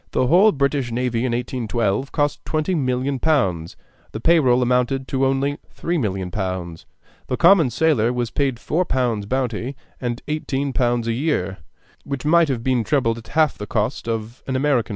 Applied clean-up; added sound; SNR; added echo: none; none; none; none.